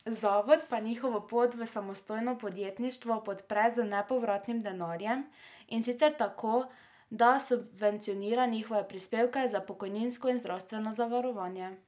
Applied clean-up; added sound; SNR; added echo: none; none; none; none.